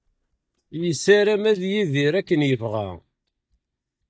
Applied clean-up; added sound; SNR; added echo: neural mask model DeepFilterNet 3.